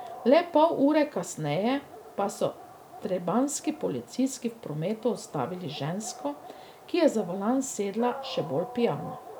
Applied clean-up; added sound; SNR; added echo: none; Dog; 17 dB; none.